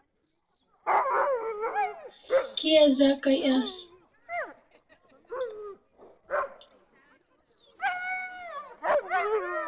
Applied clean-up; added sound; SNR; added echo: neural separator model SepFormer DNS4.